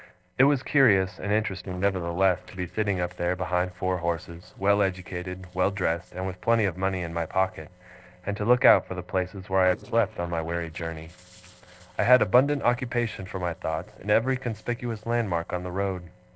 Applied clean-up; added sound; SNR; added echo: neural separator model SepFormer DNS4.